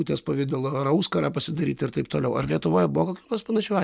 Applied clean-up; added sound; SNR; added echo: neural mask model DeepFilterNet 3.